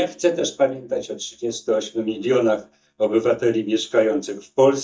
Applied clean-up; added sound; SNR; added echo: neural mask model DeepFilterNet 3.